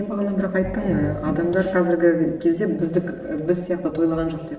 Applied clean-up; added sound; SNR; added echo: none; Growling; 11 dB; reverberation time 0.9 s.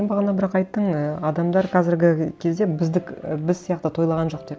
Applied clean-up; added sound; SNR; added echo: none; none; none; none.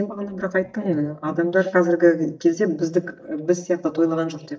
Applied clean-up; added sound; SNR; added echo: neural mask model DeepFilterNet 3.